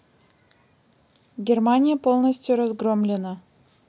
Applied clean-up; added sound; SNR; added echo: none; none; none; none.